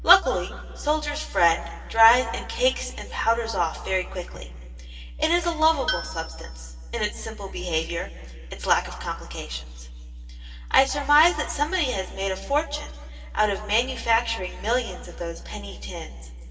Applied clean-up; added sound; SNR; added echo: none; Tools; 13 dB; reverberation time 2.0 s.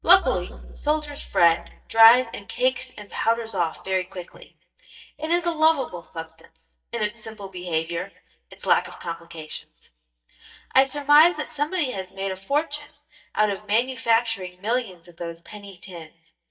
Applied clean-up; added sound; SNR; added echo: neural mask model DeepFilterNet 3.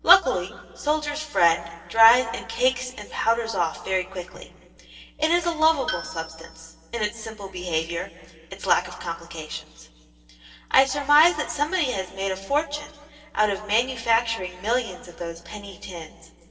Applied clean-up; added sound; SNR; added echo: neural separator model SepFormer DNS4.